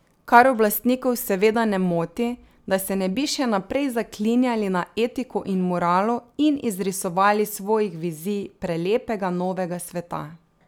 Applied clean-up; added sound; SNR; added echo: none; none; none; none.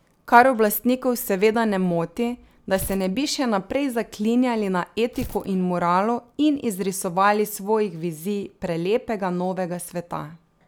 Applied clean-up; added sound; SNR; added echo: none; Tearing; 19 dB; none.